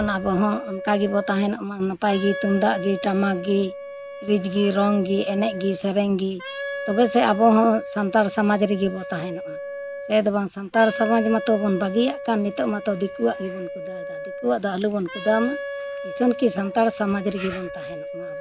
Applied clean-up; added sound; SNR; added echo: none; Wind instrument, woodwind instrument; 11 dB; none.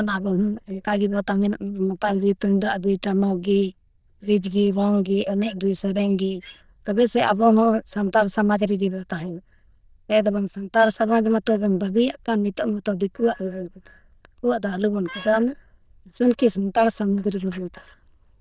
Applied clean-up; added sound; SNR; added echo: neural diffusion model UNIVERSE++.